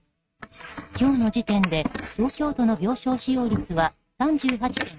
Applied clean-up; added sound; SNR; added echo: neural mask model RNNoise.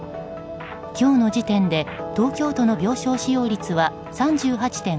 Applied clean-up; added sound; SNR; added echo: none; none; none; none.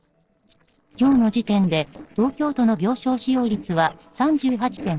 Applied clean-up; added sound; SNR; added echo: neural separator model SepFormer DNS4.